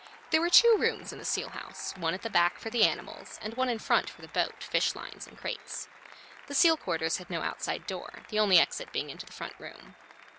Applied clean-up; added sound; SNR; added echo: none; Applause; 20 dB; none.